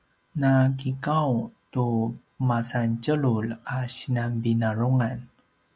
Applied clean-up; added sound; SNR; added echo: none; none; none; none.